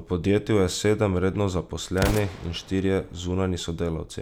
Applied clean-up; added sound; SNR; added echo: none; Explosion; 12 dB; none.